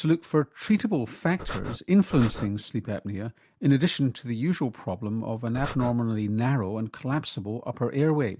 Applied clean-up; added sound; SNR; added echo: none; Breathing; 8 dB; none.